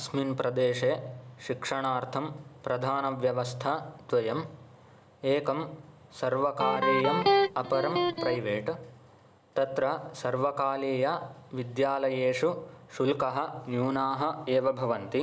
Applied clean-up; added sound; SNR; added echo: none; Electric guitar; -3 dB; none.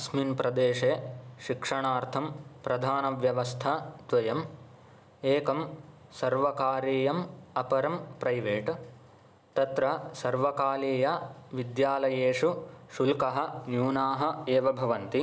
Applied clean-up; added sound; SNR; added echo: none; none; none; none.